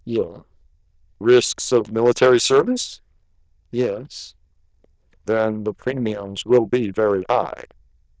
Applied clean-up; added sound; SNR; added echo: neural diffusion model UNIVERSE++.